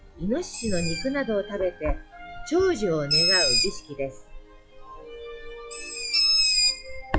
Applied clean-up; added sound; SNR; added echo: classical method log-MMSE.